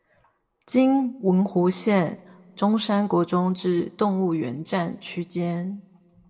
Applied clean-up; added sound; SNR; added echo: none; none; none; reverberation time 1.2 s.